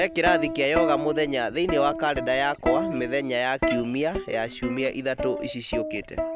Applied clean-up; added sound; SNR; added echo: none; Plucked string instrument; 4 dB; none.